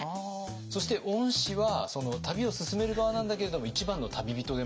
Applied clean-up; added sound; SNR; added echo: none; none; none; none.